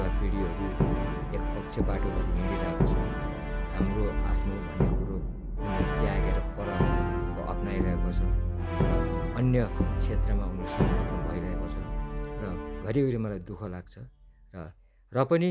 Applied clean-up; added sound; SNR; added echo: none; Brass instrument; -5 dB; none.